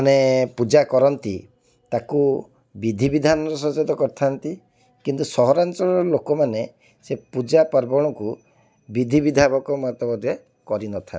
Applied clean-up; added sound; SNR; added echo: none; none; none; none.